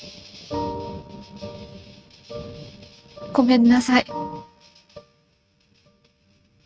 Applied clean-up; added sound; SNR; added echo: neural mask model RNNoise.